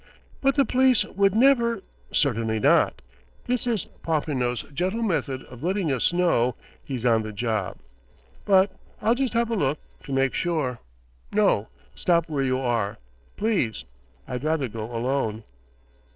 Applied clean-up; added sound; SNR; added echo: neural separator model SepFormer DNS4.